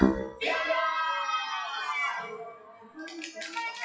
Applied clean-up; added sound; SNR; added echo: classical method WPE with log-MMSE.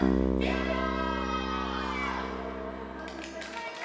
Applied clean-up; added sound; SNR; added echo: none; Keyboard (musical); -3 dB; reverberation time 0.9 s.